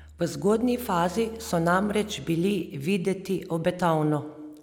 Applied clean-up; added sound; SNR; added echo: none; none; none; none.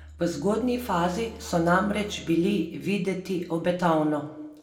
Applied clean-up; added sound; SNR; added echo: none; none; none; reverberation time 0.3 s.